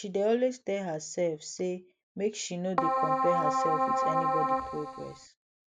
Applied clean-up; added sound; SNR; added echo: none; Keyboard (musical); -5 dB; none.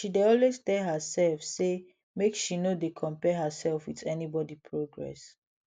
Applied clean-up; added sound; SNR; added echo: none; none; none; none.